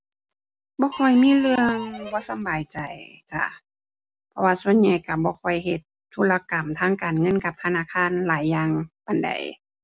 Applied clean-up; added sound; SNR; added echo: none; Harmonica; 14 dB; none.